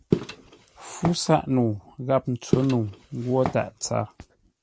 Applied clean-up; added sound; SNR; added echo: none; Walk, footsteps; 5 dB; none.